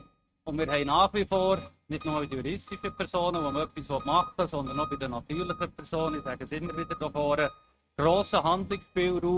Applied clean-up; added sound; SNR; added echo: neural mask model RNNoise.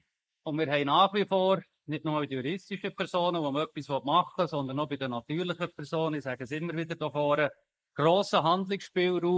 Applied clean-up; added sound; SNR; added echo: neural mask model Resemble Enhance denoiser.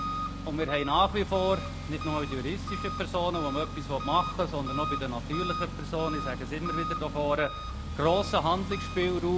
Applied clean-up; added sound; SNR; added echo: none; Engine; 5 dB; none.